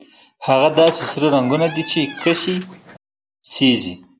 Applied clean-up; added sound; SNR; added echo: none; Squeak; 12 dB; none.